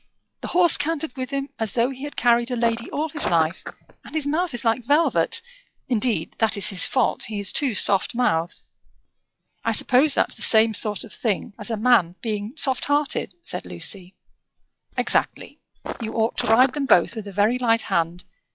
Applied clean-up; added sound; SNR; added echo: classical method log-MMSE.